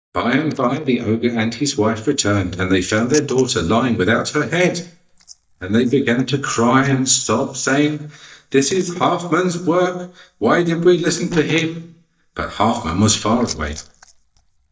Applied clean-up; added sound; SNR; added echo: neural mask model DeepFilterNet 3.